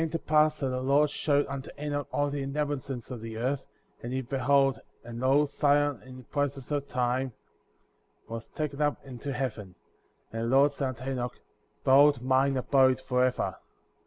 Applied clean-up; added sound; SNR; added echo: none; none; none; none.